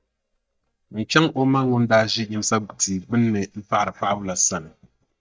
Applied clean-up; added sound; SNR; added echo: neural mask model DeepFilterNet 3.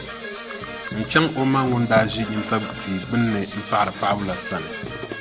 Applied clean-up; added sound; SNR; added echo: none; Brass instrument / Percussion; 9 dB; none.